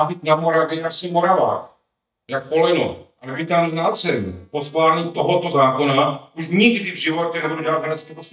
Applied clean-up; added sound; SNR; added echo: neural mask model DeepFilterNet 3.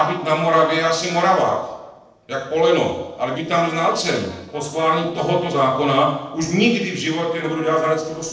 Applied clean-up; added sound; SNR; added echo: neural separator model SepFormer DNS4.